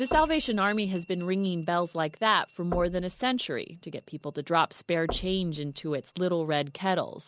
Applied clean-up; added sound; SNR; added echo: none; Knock / Wood; 15 dB; none.